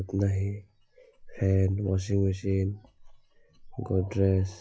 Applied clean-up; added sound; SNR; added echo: classical method log-MMSE.